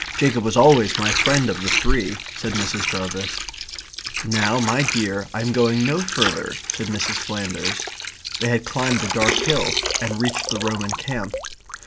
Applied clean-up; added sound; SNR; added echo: none; Water; 4 dB; none.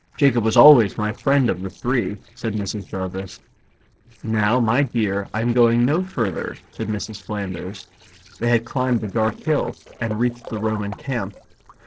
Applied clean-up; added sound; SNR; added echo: neural separator model SepFormer DNS4.